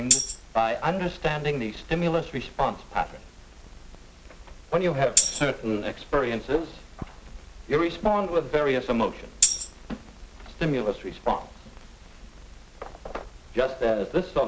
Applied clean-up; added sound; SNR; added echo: none; Tambourine; 0 dB; none.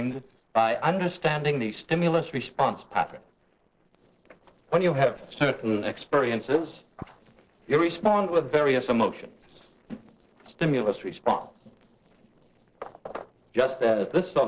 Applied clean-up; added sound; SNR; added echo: neural separator model SepFormer DNS4.